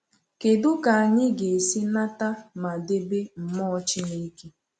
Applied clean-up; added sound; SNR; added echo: none; none; none; none.